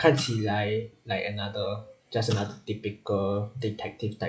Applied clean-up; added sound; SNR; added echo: classical method log-MMSE.